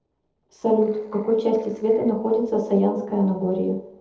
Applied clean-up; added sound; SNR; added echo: neural separator model SepFormer DNS4.